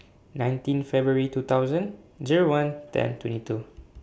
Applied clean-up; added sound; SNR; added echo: none; none; none; none.